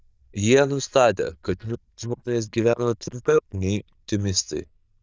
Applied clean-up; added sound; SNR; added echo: neural diffusion model UNIVERSE++.